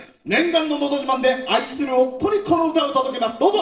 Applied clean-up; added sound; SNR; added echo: neural separator model SepFormer DNS4.